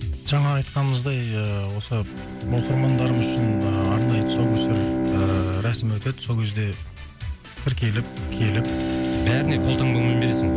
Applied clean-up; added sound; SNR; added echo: none; Bowed string instrument; 3 dB; none.